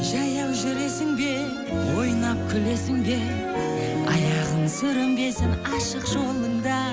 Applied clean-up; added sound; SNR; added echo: none; none; none; none.